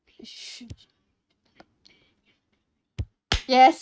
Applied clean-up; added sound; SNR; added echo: neural mask model RNNoise.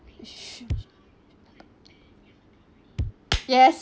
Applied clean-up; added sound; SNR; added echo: none; Bass drum; 5 dB; none.